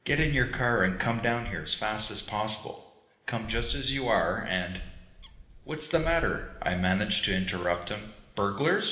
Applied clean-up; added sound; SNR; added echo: none; Bird; 11 dB; reverberation time 1.0 s.